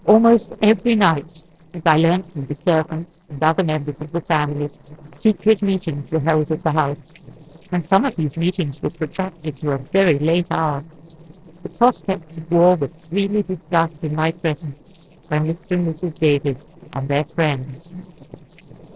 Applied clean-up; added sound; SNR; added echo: neural separator model SepFormer DNS4.